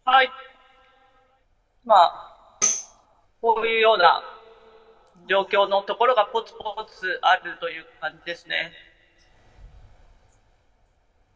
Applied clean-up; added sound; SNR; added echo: none; Tambourine; 5 dB; reverberation time 2.1 s.